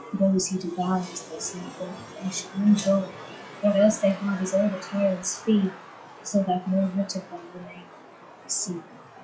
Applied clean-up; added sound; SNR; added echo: classical method log-MMSE.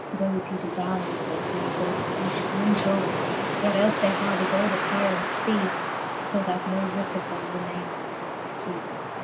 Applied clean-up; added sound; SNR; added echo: none; Wind; 0 dB; none.